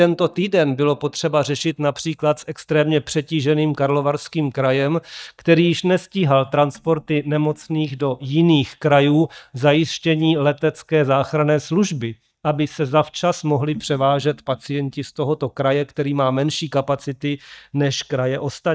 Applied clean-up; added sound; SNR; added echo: neural mask model DeepFilterNet 3.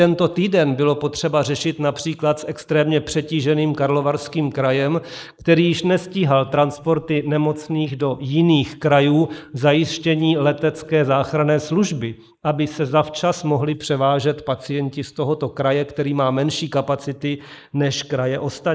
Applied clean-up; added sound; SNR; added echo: neural mask model Resemble Enhance denoiser.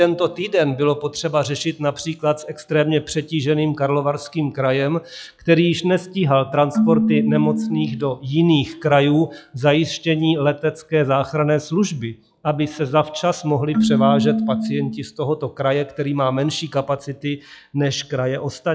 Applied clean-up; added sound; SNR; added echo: classical method log-MMSE.